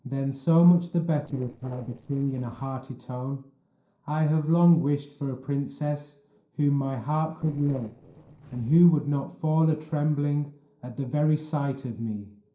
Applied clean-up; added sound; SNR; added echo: neural separator model SepFormer DNS4.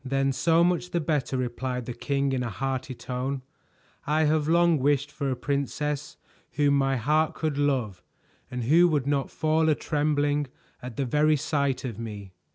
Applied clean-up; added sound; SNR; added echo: none; none; none; none.